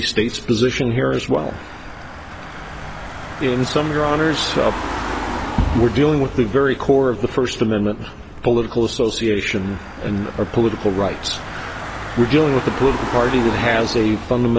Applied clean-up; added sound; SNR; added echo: none; Engine / Car; 10 dB; none.